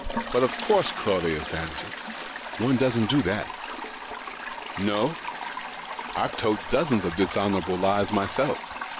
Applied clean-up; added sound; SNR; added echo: none; Toilet flush; 7 dB; none.